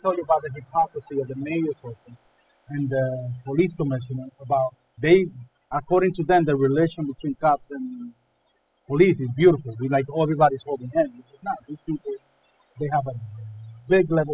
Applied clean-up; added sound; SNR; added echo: classical method spectral subtraction.